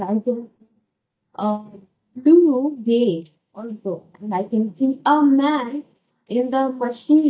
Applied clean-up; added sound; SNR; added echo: neural mask model DeepFilterNet 3.